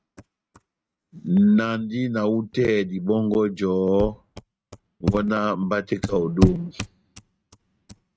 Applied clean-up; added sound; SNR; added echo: neural mask model RNNoise.